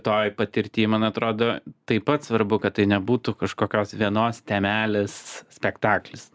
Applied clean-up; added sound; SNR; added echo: none; none; none; none.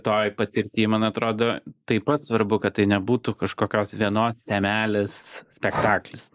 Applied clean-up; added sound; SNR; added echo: neural mask model Resemble Enhance denoiser.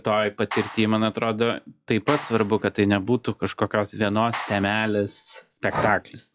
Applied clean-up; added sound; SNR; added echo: classical method log-MMSE.